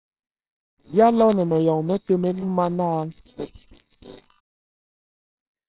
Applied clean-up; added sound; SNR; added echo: neural separator model SepFormer WHAMR!.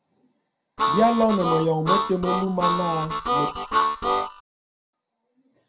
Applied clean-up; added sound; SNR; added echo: none; Harmonica; -1 dB; reverberation time 0.2 s.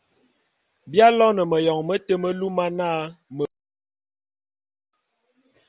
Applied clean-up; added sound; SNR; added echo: none; none; none; none.